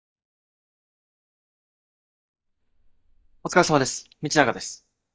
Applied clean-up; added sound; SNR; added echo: neural mask model DeepFilterNet 3.